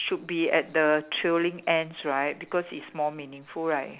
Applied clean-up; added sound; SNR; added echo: none; none; none; none.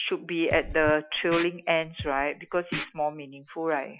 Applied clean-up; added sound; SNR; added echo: classical method Wiener filter.